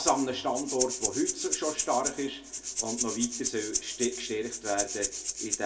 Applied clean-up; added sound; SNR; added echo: none; Rattle (instrument); 2 dB; reverberation time 0.3 s.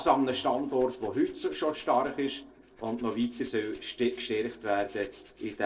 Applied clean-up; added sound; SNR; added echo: neural separator model SepFormer DNS4.